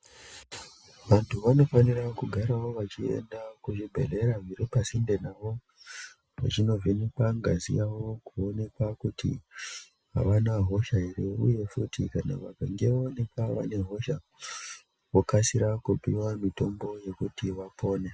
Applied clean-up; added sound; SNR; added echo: none; none; none; none.